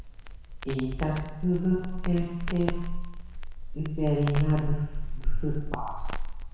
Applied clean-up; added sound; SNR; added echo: none; Crackle; 0 dB; reverberation time 1.1 s.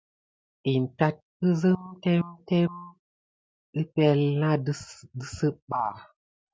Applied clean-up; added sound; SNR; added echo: none; none; none; none.